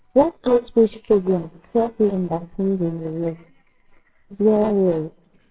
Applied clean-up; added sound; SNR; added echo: neural separator model SepFormer WHAMR!.